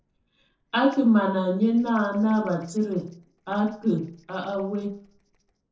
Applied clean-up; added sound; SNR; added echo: neural separator model SepFormer DNS4.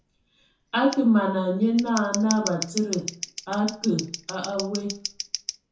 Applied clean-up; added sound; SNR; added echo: none; Scissors; 11 dB; reverberation time 0.7 s.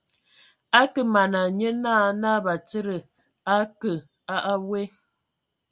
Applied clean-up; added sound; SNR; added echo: none; none; none; none.